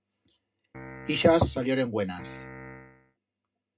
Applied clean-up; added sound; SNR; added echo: none; Piano; 15 dB; reverberation time 0.2 s.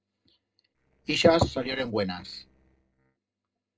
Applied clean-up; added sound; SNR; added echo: neural separator model SepFormer DNS4.